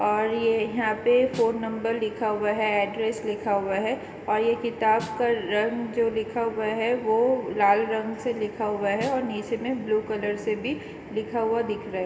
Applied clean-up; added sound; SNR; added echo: none; Snare drum; 18 dB; reverberation time 2.1 s.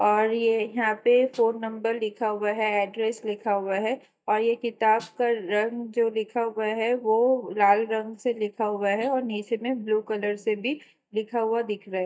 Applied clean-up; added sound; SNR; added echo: neural mask model DeepFilterNet 3.